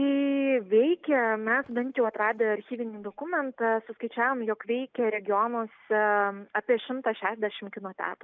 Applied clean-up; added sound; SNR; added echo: none; none; none; none.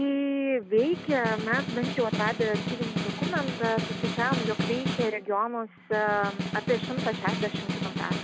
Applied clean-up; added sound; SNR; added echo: none; Snare drum; 3 dB; none.